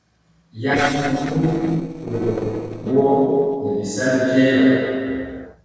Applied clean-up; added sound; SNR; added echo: neural separator model SepFormer DNS4.